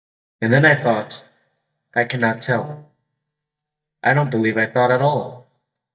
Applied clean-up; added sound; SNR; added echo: neural mask model DeepFilterNet 3.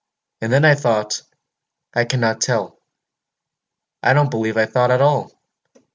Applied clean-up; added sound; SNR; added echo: none; none; none; none.